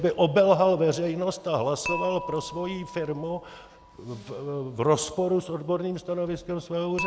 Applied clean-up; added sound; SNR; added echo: none; Dishes, pots, and pans / Chink, clink; 14 dB; none.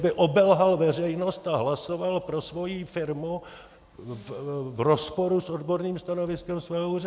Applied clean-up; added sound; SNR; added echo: none; none; none; none.